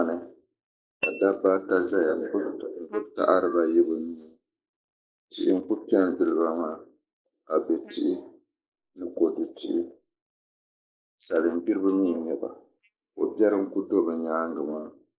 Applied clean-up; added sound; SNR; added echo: neural mask model Resemble Enhance denoiser.